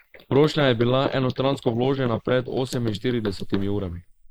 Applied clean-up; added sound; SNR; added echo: neural mask model Resemble Enhance denoiser.